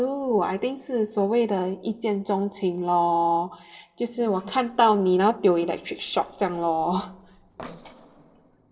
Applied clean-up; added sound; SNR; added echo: neural separator model SepFormer DNS4.